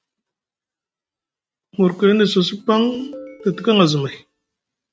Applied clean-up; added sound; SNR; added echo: neural mask model RNNoise.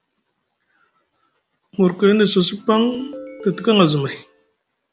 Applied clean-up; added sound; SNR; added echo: none; Ringtone; 17 dB; none.